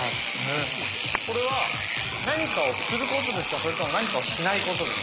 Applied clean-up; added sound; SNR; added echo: none; Engine / Domestic sounds, home sounds; -3 dB; none.